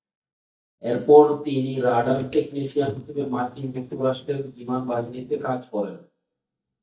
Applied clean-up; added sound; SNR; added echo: neural mask model DeepFilterNet 3.